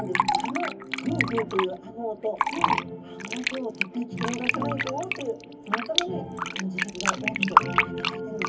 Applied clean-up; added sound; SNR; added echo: none; Fill (with liquid); -3 dB; reverberation time 0.3 s.